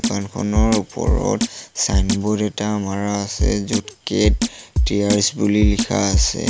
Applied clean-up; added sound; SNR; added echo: none; Drum kit; 1 dB; none.